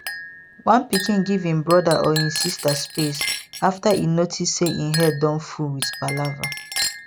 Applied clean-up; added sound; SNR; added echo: none; Chink, clink; 9 dB; none.